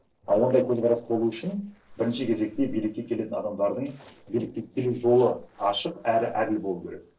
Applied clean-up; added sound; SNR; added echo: neural separator model SepFormer DNS4.